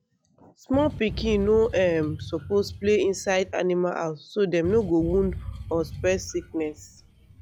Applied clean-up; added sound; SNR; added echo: classical method log-MMSE.